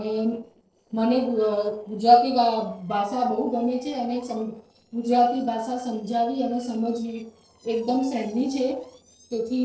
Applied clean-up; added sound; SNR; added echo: neural separator model SepFormer DNS4.